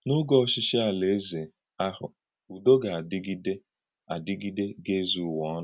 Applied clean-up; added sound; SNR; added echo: none; none; none; none.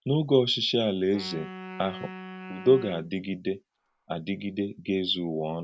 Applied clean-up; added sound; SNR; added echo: none; Wind instrument, woodwind instrument; 15 dB; none.